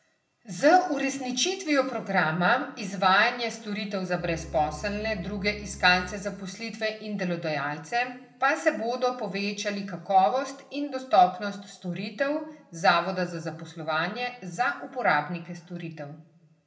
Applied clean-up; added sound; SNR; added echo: none; Bowed string instrument; 16 dB; reverberation time 0.6 s.